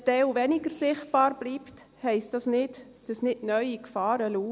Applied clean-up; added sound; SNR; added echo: none; none; none; none.